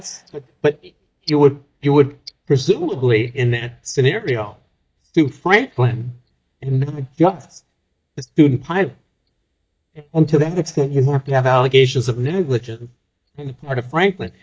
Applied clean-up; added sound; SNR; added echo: neural mask model DeepFilterNet 3.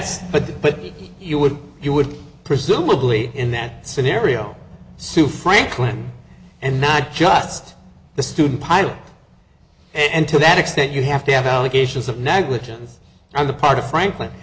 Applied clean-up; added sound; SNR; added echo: none; none; none; none.